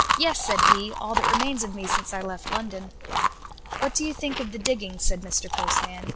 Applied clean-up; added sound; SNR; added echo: none; Chewing, mastication; -2 dB; none.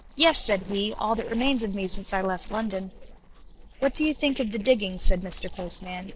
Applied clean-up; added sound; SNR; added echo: neural separator model SepFormer DNS4.